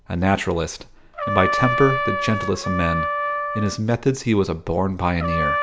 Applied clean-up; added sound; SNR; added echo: none; Trumpet; 4 dB; none.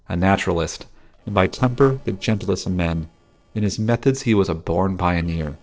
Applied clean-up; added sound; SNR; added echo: neural separator model SepFormer DNS4.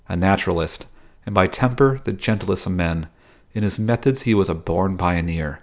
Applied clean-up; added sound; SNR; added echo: none; none; none; none.